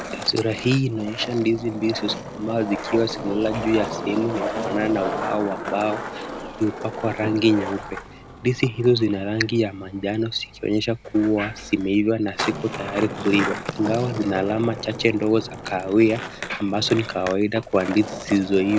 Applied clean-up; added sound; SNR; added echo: none; Skateboard; 9 dB; none.